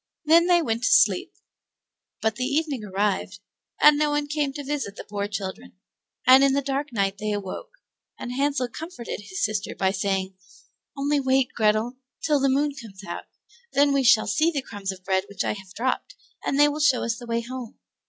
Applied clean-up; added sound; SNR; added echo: none; none; none; none.